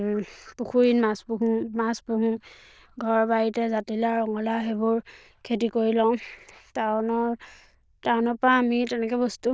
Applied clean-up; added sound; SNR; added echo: neural diffusion model UNIVERSE++.